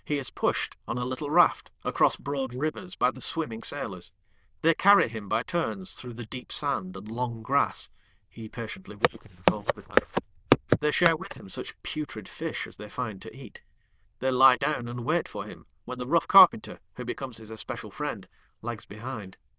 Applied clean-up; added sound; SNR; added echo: neural diffusion model UNIVERSE++.